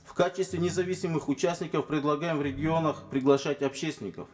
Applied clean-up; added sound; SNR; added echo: none; Ringtone; 18 dB; reverberation time 0.2 s.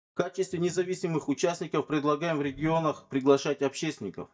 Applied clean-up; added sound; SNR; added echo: neural mask model DeepFilterNet 3.